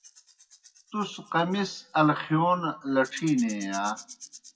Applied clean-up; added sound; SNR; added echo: classical method WPE with log-MMSE.